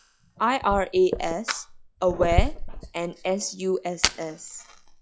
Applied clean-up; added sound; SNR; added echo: classical method log-MMSE.